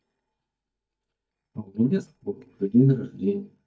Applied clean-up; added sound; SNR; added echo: neural mask model DeepFilterNet 3.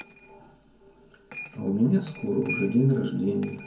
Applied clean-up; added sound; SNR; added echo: none; Coin (dropping); 8 dB; reverberation time 0.4 s.